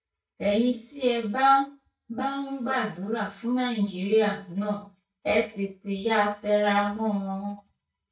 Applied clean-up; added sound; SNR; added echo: neural mask model DeepFilterNet 3.